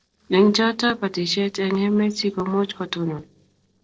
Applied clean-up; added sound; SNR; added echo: neural separator model SepFormer DNS4.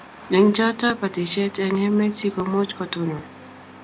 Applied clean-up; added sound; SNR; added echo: none; Engine starting; 19 dB; none.